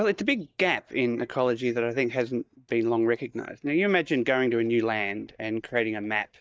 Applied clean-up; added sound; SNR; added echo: neural mask model DeepFilterNet 3.